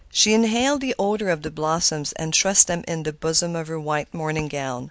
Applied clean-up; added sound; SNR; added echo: none; none; none; none.